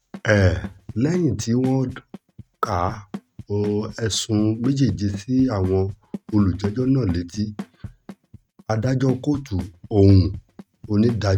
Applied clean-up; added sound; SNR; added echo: neural mask model RNNoise.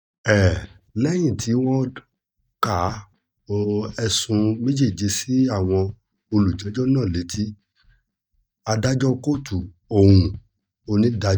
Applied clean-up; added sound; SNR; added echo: neural mask model DeepFilterNet 3.